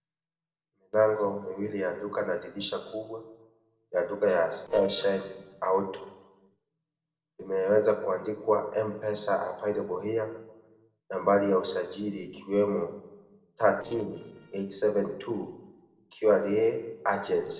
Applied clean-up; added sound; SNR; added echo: neural separator model SepFormer DNS4.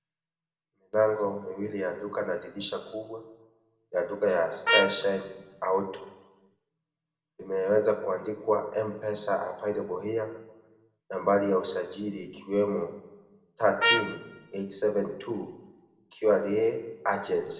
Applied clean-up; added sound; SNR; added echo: none; Trumpet; 0 dB; reverberation time 0.9 s.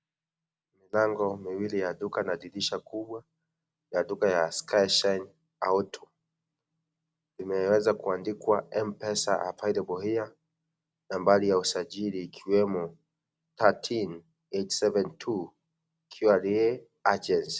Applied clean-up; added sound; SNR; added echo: none; none; none; none.